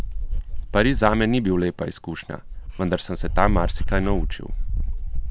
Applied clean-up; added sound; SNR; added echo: none; Dog; 0 dB; none.